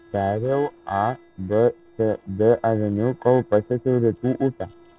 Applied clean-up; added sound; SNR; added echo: neural separator model SepFormer DNS4.